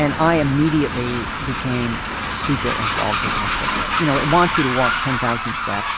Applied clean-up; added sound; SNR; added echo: none; Train; 1 dB; none.